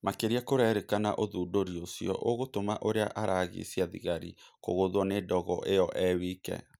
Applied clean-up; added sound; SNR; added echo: none; none; none; none.